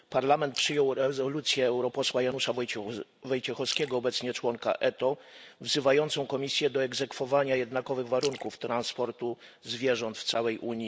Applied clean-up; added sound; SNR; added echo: none; Splash, splatter; 18 dB; none.